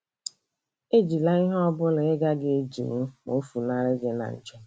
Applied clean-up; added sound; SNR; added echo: none; none; none; none.